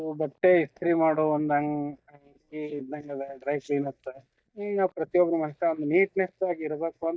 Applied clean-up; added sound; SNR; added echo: neural mask model DeepFilterNet 3.